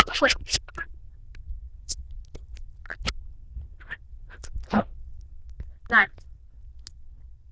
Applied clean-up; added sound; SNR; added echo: neural diffusion model UNIVERSE++.